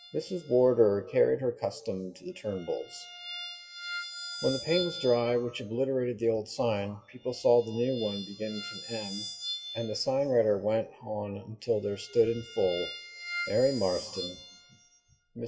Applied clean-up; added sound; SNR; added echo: classical method WPE with log-MMSE.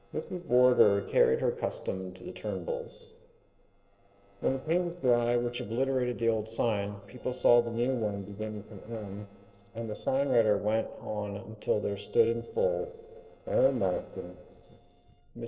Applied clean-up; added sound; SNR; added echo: neural separator model SepFormer DNS4.